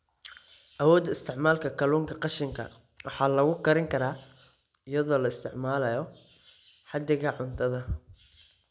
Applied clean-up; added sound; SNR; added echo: none; none; none; none.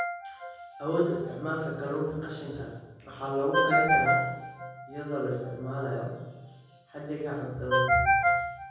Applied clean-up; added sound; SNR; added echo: none; Ringtone; -3 dB; reverberation time 1.3 s.